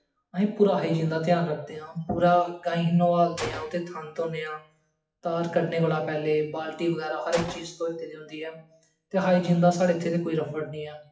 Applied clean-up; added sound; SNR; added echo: classical method WPE with log-MMSE.